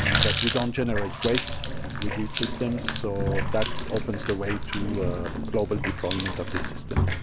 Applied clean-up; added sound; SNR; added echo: none; Water tap, faucet; -2 dB; none.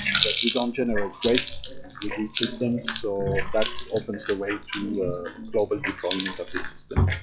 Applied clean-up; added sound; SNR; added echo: classical method log-MMSE.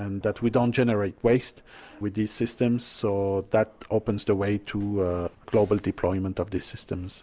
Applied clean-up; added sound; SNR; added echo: none; none; none; none.